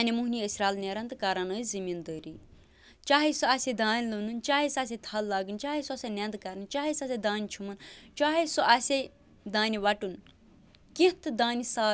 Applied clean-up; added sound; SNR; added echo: none; none; none; none.